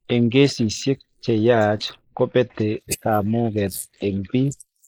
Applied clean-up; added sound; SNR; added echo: neural mask model Resemble Enhance denoiser.